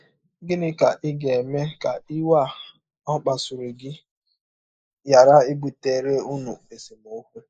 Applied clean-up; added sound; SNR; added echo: neural mask model Resemble Enhance denoiser.